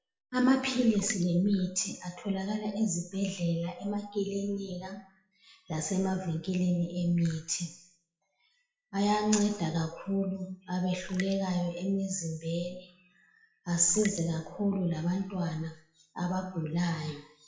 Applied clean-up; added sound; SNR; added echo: classical method WPE with log-MMSE.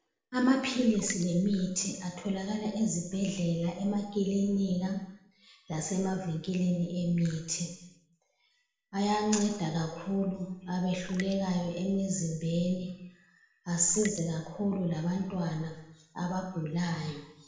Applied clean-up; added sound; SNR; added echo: none; Raindrop; 16 dB; reverberation time 0.8 s.